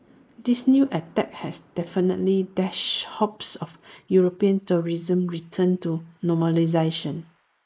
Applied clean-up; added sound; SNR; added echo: neural mask model Resemble Enhance denoiser.